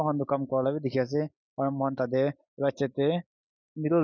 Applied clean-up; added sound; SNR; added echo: none; none; none; none.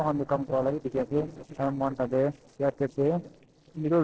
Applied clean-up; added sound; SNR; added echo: neural separator model SepFormer DNS4.